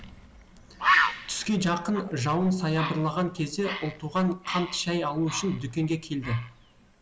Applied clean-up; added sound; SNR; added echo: none; Bird; 4 dB; none.